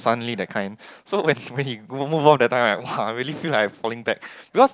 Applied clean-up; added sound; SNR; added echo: none; none; none; none.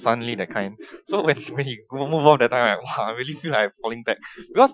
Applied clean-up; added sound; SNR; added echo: classical method Wiener filter.